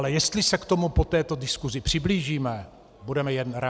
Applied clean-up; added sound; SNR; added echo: none; none; none; none.